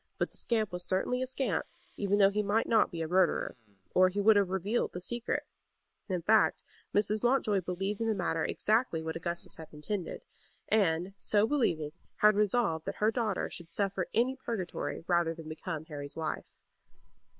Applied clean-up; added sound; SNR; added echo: neural separator model SepFormer WHAM!.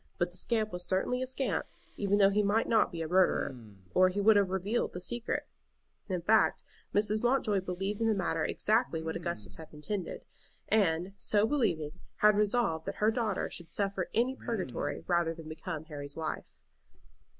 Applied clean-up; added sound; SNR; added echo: none; Respiratory sounds; 17 dB; none.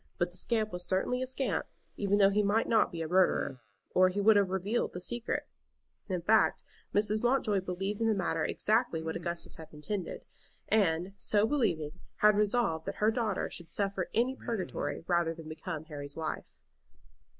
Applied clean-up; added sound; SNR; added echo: neural mask model Resemble Enhance denoiser.